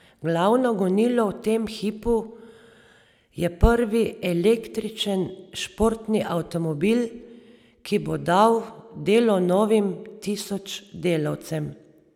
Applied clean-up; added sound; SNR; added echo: none; none; none; none.